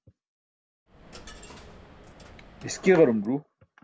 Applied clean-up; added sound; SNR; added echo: none; Coin (dropping); 19 dB; none.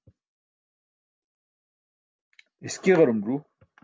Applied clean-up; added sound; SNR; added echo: none; none; none; none.